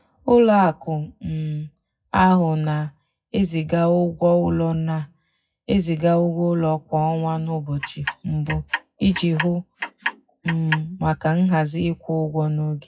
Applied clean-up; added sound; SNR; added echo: classical method WPE with log-MMSE.